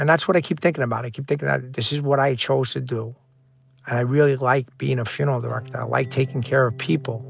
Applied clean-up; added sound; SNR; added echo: none; none; none; none.